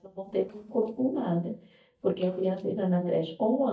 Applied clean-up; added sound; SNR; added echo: neural mask model DeepFilterNet 3.